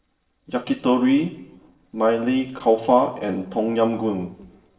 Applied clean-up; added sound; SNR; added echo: neural separator model SepFormer DNS4.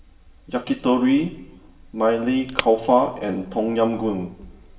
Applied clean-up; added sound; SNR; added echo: none; Wood; 12 dB; reverberation time 0.7 s.